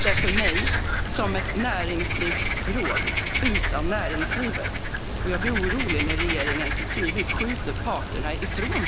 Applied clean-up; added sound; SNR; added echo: none; Frog; -5 dB; none.